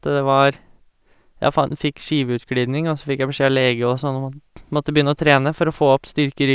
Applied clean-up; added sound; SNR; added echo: none; none; none; none.